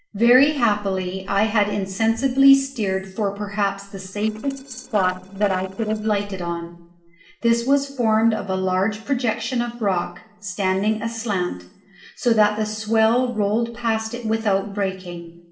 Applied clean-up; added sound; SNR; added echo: neural separator model SepFormer DNS4.